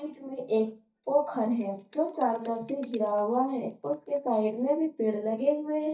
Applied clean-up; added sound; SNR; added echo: neural mask model DeepFilterNet 3.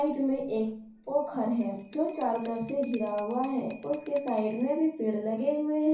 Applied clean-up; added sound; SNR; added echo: none; Bell; 12 dB; reverberation time 0.6 s.